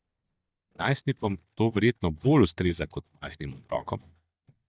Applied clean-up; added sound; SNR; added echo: neural mask model DeepFilterNet 3.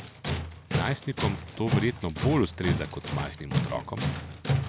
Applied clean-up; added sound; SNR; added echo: none; Tools; -1 dB; none.